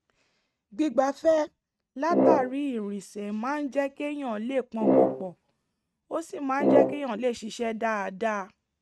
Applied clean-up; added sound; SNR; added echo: neural mask model RNNoise.